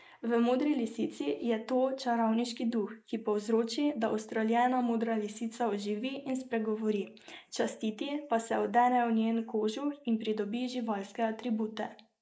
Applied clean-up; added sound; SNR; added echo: neural mask model Resemble Enhance denoiser.